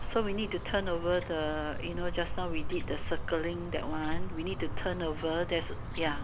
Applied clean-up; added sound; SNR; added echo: none; Chirp, tweet; 1 dB; none.